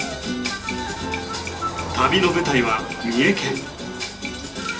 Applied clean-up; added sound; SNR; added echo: none; Car passing by; 12 dB; reverberation time 0.3 s.